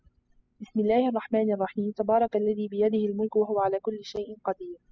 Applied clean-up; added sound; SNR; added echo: classical method spectral subtraction.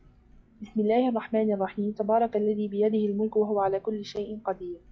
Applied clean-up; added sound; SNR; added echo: classical method log-MMSE.